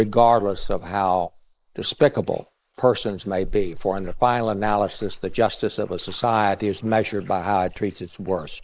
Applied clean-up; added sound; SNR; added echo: neural mask model Resemble Enhance denoiser.